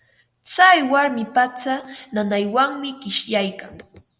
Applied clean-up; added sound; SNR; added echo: none; none; none; none.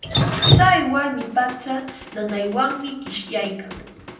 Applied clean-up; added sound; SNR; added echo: none; Drip; 1 dB; reverberation time 0.6 s.